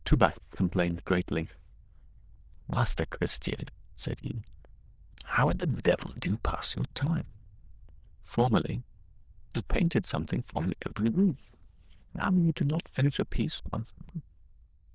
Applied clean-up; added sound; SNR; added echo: neural diffusion model UNIVERSE++.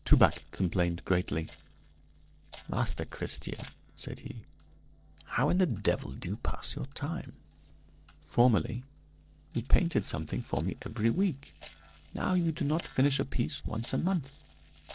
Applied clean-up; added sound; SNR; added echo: neural separator model SepFormer DNS4.